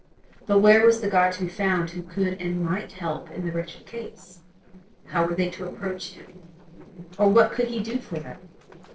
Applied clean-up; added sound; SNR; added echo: neural separator model SepFormer DNS4.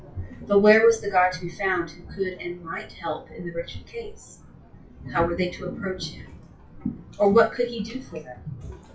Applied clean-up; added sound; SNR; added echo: classical method WPE with log-MMSE.